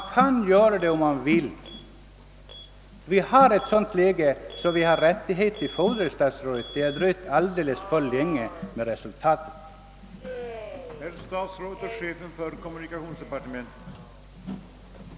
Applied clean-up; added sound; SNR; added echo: none; Alarm; 19 dB; none.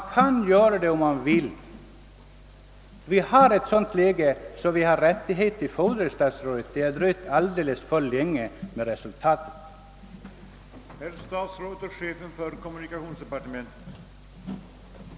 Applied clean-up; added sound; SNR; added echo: none; none; none; none.